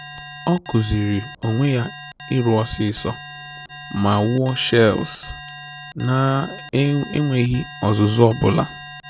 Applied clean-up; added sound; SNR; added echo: none; Alarm; 15 dB; none.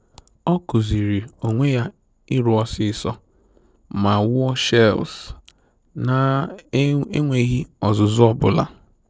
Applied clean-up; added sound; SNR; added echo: none; none; none; none.